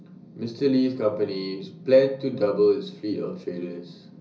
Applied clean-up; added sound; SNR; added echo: none; none; none; reverberation time 0.4 s.